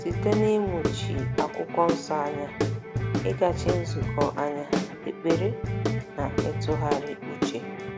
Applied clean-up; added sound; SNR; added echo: none; Guitar / Drum; 0 dB; none.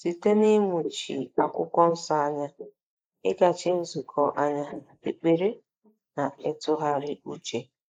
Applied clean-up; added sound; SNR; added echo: neural mask model Resemble Enhance denoiser.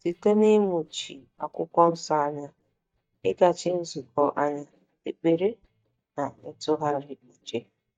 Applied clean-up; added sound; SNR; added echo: neural mask model DeepFilterNet 3.